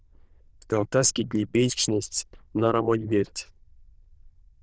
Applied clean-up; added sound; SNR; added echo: neural diffusion model UNIVERSE++.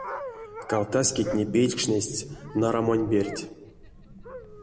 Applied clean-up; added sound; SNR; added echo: none; Dog; 13 dB; none.